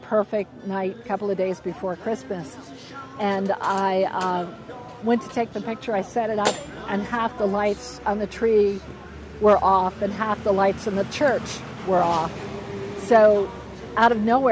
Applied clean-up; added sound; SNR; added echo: none; none; none; none.